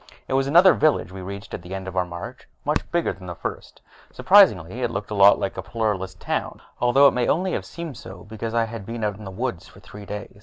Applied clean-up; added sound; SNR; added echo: none; none; none; none.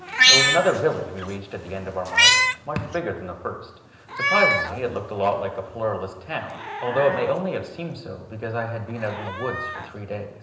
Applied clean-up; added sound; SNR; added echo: none; Meow; -2 dB; reverberation time 0.9 s.